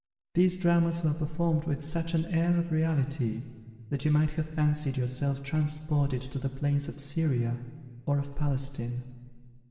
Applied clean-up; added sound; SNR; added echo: none; none; none; reverberation time 1.7 s.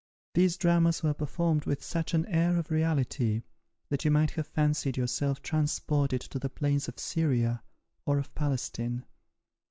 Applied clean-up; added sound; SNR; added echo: none; none; none; none.